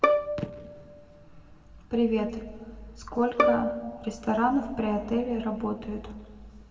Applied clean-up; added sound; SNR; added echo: none; Bowed string instrument; 2 dB; reverberation time 1.4 s.